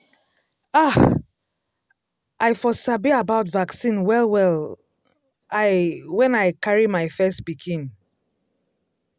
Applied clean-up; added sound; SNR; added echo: none; none; none; none.